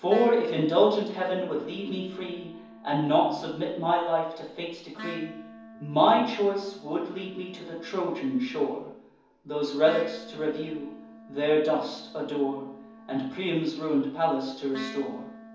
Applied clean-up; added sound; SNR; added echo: none; Wind instrument, woodwind instrument; 19 dB; reverberation time 0.9 s.